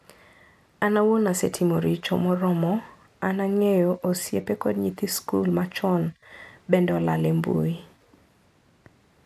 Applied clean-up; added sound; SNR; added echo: none; none; none; none.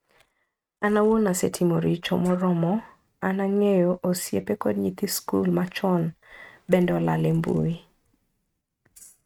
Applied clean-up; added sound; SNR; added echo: neural mask model RNNoise.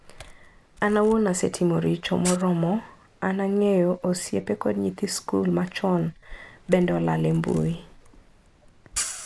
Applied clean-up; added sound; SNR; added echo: none; Camera; 16 dB; none.